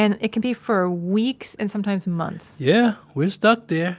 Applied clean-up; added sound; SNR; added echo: none; none; none; none.